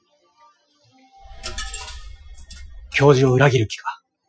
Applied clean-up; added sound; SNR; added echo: classical method Wiener filter.